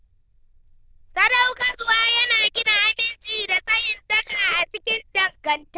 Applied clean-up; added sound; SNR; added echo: neural diffusion model UNIVERSE++.